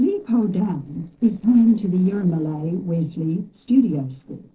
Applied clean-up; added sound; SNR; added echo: neural separator model SepFormer DNS4.